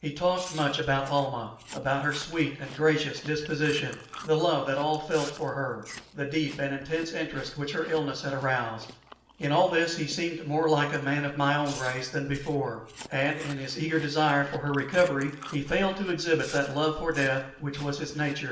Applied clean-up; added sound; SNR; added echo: none; Chewing, mastication; 19 dB; reverberation time 0.7 s.